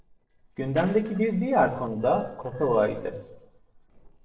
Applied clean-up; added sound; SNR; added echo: neural separator model SepFormer DNS4.